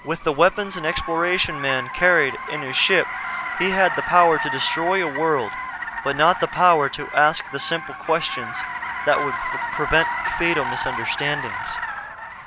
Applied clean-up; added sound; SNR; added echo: none; Car; 6 dB; none.